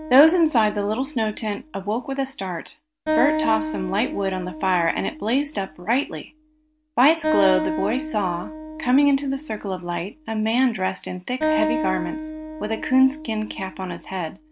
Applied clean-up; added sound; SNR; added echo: none; Acoustic guitar; 7 dB; none.